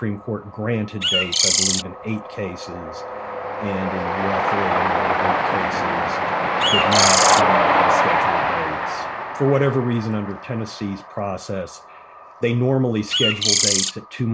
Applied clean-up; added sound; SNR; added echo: none; Train + Bird; -4 dB; none.